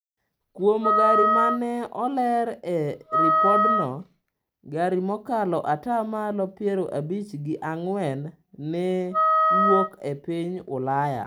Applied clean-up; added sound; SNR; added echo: none; Wind instrument, woodwind instrument; -3 dB; none.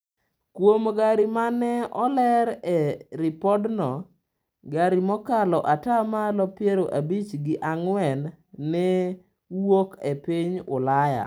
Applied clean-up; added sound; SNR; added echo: none; none; none; none.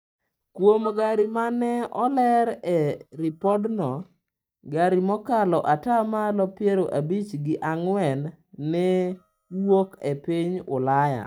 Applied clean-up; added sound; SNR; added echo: neural mask model DeepFilterNet 3.